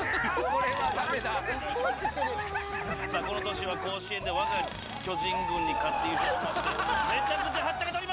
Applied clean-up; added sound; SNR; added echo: none; Tools; 16 dB; none.